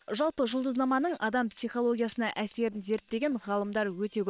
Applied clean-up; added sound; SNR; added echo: neural separator model SepFormer WHAM!.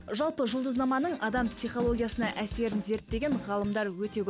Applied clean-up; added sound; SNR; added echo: none; Drum kit; 9 dB; none.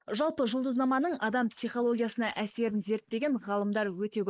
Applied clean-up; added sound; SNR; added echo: neural mask model Resemble Enhance denoiser.